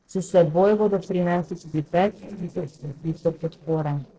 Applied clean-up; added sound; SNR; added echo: neural separator model SepFormer DNS4.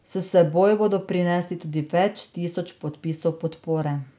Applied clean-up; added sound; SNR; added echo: none; none; none; none.